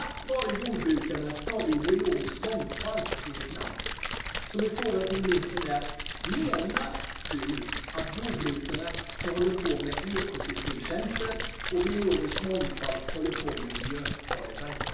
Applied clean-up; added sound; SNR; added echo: none; Splash, splatter; 3 dB; reverberation time 0.9 s.